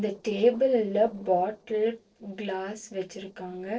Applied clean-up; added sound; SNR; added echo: neural separator model SepFormer DNS4.